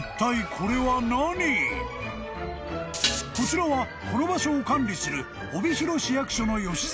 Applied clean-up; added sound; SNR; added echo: none; Dishes, pots, and pans; 4 dB; none.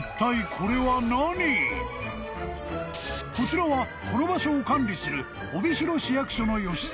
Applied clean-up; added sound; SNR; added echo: none; none; none; none.